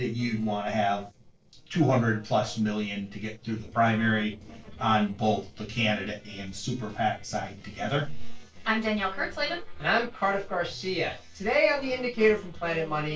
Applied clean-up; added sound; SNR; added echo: neural separator model SepFormer DNS4.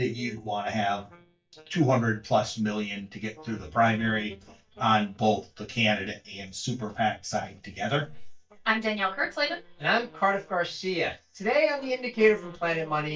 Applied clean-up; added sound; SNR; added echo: neural mask model DeepFilterNet 3.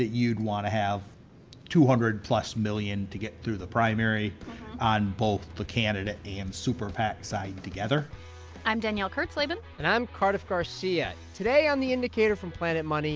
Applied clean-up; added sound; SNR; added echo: none; none; none; none.